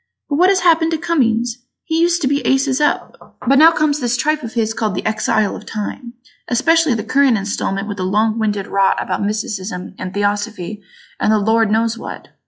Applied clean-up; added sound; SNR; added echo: classical method log-MMSE.